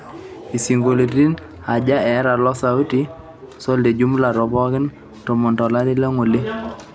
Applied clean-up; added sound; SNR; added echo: none; none; none; none.